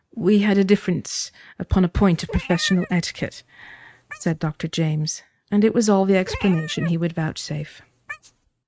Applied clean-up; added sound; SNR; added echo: neural mask model RNNoise.